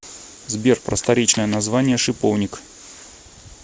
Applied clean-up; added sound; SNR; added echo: none; Camera; 19 dB; none.